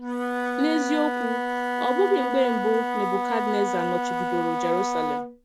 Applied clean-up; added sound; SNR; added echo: none; Wind instrument, woodwind instrument; 0 dB; none.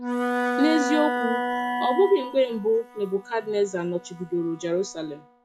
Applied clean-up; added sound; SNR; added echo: classical method log-MMSE.